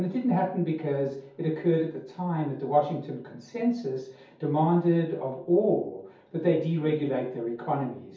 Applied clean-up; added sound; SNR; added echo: none; none; none; reverberation time 0.6 s.